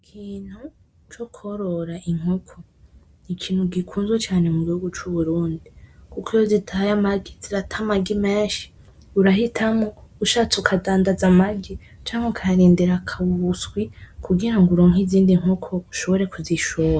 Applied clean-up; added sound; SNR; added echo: none; none; none; none.